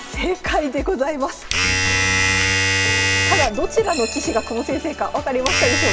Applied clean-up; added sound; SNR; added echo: none; Domestic sounds, home sounds; -1 dB; reverberation time 1.2 s.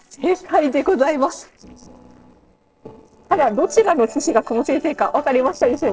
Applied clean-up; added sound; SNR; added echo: neural separator model SepFormer DNS4.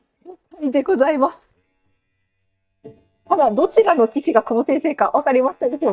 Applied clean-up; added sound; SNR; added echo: neural mask model DeepFilterNet 3.